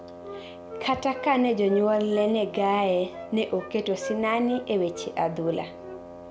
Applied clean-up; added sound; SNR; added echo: none; Wind instrument, woodwind instrument + Wind instrument, woodwind instrument; 13 dB; none.